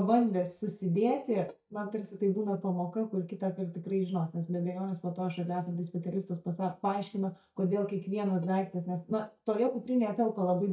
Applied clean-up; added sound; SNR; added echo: neural mask model DeepFilterNet 3.